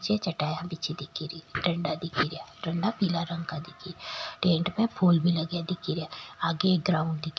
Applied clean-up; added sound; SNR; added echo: none; none; none; none.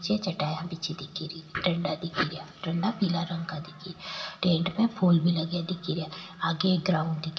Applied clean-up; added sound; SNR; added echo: none; none; none; reverberation time 2.9 s.